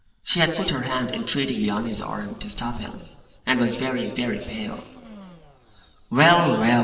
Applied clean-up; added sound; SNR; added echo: neural separator model SepFormer DNS4.